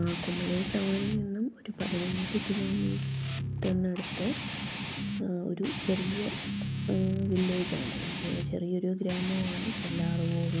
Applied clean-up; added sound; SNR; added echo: none; Guitar; 3 dB; none.